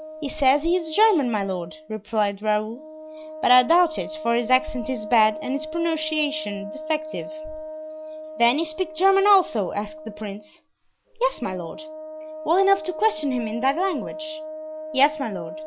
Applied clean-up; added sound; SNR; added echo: none; Wind instrument, woodwind instrument; 12 dB; none.